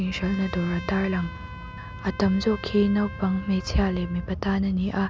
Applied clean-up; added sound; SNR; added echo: none; Trumpet; 18 dB; none.